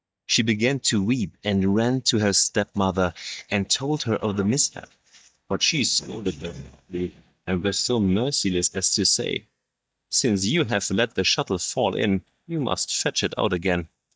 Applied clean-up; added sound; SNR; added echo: neural mask model DeepFilterNet 3.